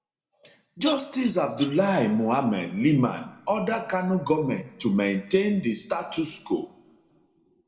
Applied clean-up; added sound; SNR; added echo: none; Bird vocalization, bird call, bird song; 11 dB; reverberation time 0.9 s.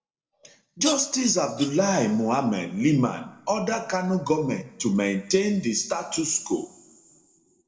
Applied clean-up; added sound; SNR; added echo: neural separator model SepFormer DNS4.